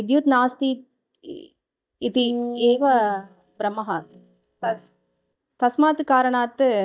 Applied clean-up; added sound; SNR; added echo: neural mask model DeepFilterNet 3.